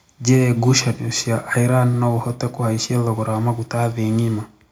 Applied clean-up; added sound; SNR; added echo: none; none; none; reverberation time 0.2 s.